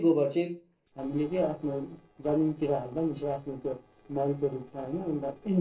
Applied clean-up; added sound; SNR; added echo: neural separator model SepFormer DNS4.